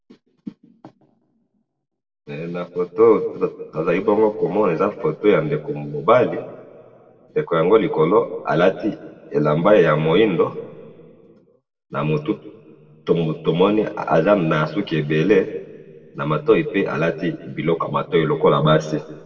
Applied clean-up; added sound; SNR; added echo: none; none; none; reverberation time 1.3 s.